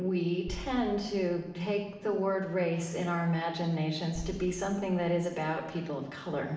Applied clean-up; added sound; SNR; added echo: none; Boom; 15 dB; reverberation time 0.9 s.